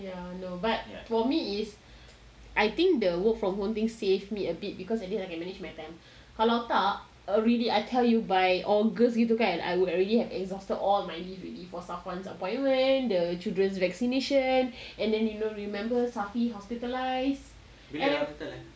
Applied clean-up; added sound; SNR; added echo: none; none; none; none.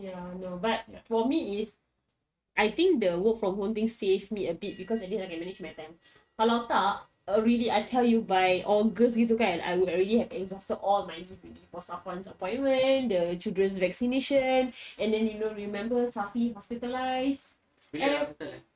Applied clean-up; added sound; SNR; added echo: neural mask model RNNoise.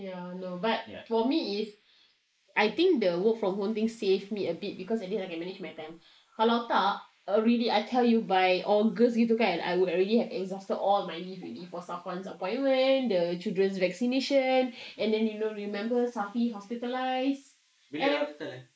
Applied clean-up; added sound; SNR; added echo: neural mask model Resemble Enhance denoiser.